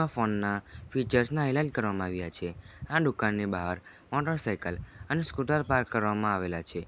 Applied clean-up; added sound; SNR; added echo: none; none; none; none.